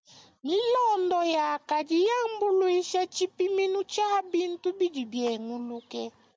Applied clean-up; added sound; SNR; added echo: none; none; none; none.